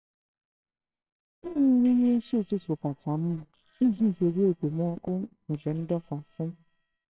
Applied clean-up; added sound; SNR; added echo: neural separator model SepFormer WHAMR!.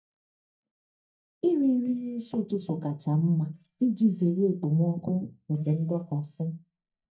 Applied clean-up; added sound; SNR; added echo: neural mask model DeepFilterNet 3.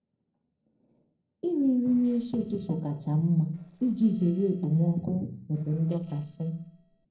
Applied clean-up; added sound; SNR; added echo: neural separator model SepFormer DNS4.